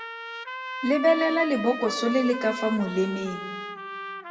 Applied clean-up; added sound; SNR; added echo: none; Trumpet; 9 dB; reverberation time 1.4 s.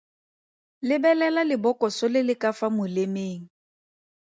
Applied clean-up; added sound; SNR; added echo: none; none; none; none.